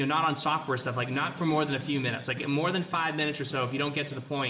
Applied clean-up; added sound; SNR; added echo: none; Snare drum; 18 dB; reverberation time 2.9 s.